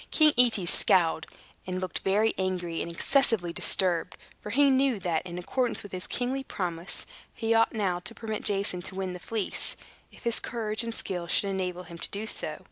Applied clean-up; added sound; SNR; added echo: none; none; none; none.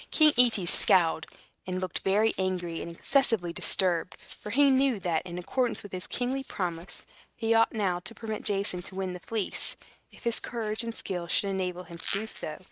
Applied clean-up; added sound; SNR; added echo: neural mask model RNNoise.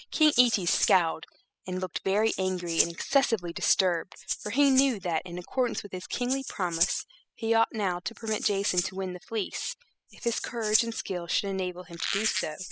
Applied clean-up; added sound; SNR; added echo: classical method spectral subtraction.